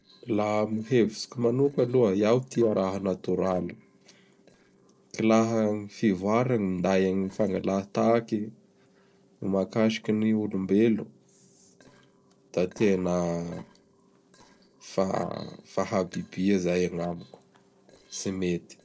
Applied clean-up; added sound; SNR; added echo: neural separator model SepFormer DNS4.